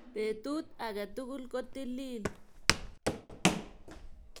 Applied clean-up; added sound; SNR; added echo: none; Walk, footsteps; -3 dB; none.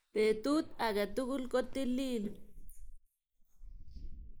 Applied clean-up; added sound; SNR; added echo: neural mask model Resemble Enhance denoiser.